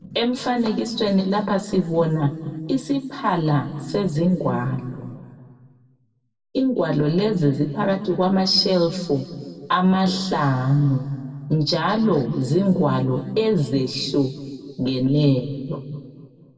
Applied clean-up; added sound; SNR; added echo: none; none; none; reverberation time 2.0 s.